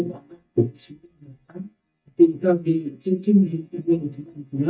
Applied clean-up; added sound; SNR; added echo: neural mask model DeepFilterNet 3.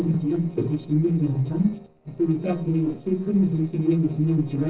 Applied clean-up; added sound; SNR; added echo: neural separator model SepFormer DNS4.